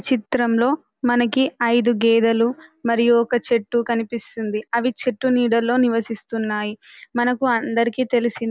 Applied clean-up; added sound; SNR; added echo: none; none; none; none.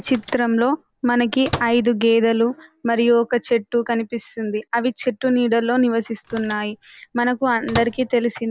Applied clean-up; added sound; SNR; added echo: none; Microwave oven; 14 dB; none.